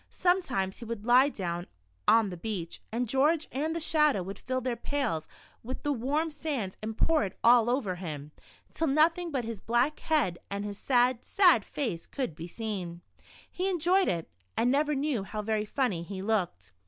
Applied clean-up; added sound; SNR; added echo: none; none; none; none.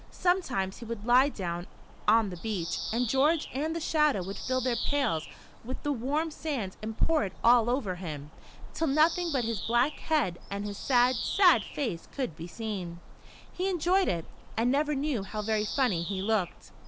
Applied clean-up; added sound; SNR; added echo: none; Bird vocalization, bird call, bird song; 11 dB; none.